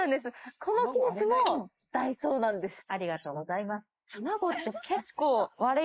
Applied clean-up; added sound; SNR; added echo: neural mask model Resemble Enhance denoiser.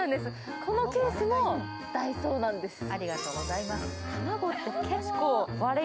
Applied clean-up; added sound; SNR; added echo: none; none; none; none.